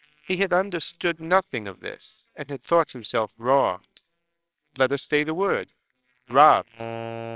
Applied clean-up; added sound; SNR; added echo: neural separator model SepFormer WHAMR!.